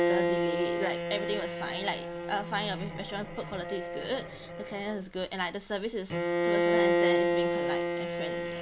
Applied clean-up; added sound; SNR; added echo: none; Bowed string instrument; -5 dB; none.